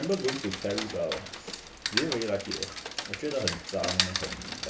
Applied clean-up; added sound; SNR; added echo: none; Rain; 1 dB; none.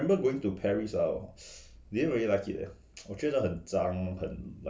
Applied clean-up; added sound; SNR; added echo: none; none; none; none.